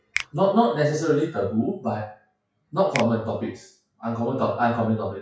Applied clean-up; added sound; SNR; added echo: classical method WPE with log-MMSE.